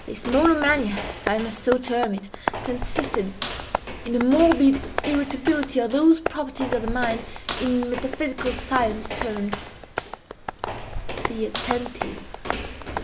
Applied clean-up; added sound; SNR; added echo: none; Tap + Walk, footsteps; 6 dB; none.